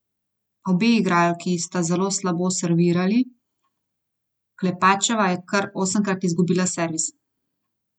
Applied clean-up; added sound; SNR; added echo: none; none; none; none.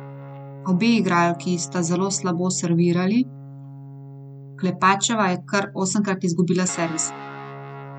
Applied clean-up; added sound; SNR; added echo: none; Guitar; 15 dB; none.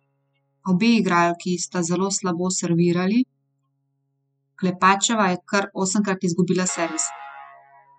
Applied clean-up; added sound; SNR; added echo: classical method spectral subtraction.